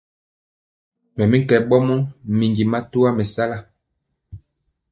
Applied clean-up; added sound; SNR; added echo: neural mask model DeepFilterNet 3.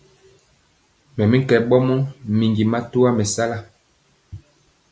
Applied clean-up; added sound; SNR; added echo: none; none; none; none.